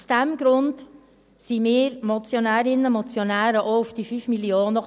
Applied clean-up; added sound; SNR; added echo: none; none; none; none.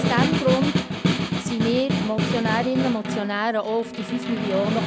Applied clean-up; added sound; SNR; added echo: none; Snare drum; 0 dB; none.